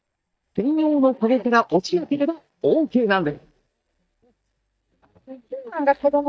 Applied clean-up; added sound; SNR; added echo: neural mask model DeepFilterNet 3.